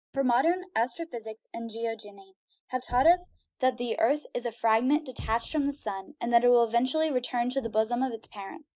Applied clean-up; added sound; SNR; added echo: neural mask model DeepFilterNet 3.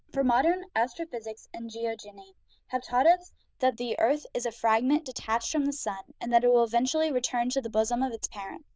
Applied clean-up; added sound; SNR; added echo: neural diffusion model UNIVERSE++.